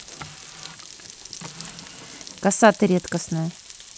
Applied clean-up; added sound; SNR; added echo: none; Drawer open or close + Frying (food); 15 dB; none.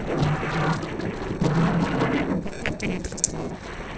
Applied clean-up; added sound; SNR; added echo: neural separator model SepFormer DNS4.